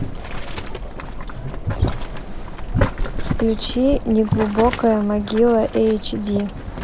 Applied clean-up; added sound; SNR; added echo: none; Boiling; 4 dB; none.